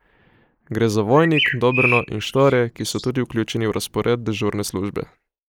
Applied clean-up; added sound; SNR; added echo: neural mask model Resemble Enhance denoiser.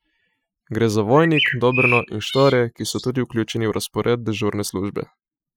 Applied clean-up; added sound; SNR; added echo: classical method Wiener filter.